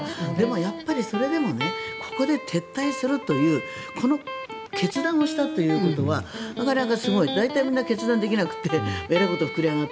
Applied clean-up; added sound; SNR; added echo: none; Electric guitar; 8 dB; none.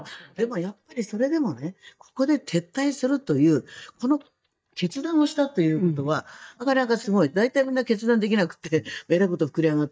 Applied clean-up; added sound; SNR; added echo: neural mask model DeepFilterNet 3.